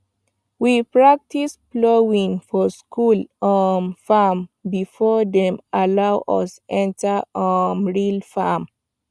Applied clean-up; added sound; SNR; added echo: none; none; none; none.